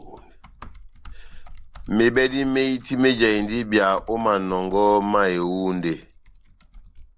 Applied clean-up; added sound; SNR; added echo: none; Typing; 19 dB; none.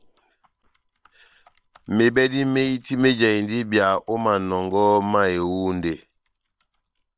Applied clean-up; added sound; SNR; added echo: neural separator model SepFormer WHAM!.